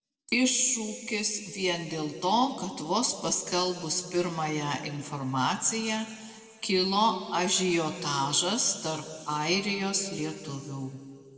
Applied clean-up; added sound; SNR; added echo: none; none; none; reverberation time 2.1 s.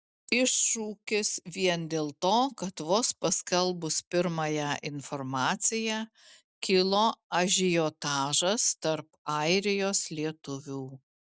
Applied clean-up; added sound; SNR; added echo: none; none; none; none.